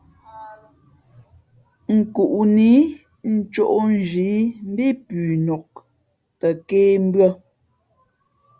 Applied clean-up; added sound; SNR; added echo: none; none; none; none.